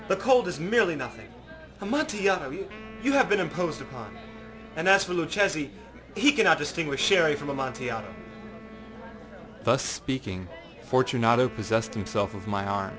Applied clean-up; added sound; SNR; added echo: none; Wind instrument, woodwind instrument; 19 dB; none.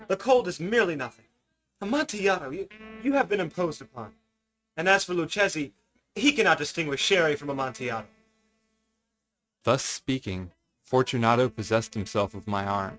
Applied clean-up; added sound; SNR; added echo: neural mask model RNNoise.